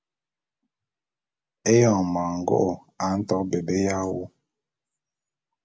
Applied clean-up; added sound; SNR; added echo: none; none; none; none.